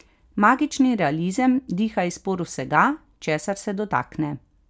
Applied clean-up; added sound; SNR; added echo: none; none; none; none.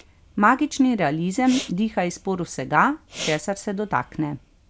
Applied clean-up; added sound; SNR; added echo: none; Respiratory sounds; 17 dB; none.